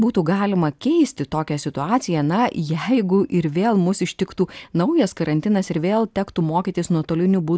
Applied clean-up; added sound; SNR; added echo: none; none; none; none.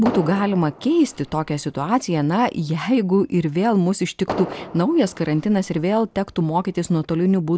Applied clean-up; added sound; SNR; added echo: none; Fireworks; 14 dB; none.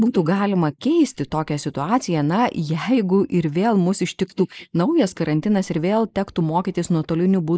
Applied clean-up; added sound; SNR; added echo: neural mask model Resemble Enhance denoiser.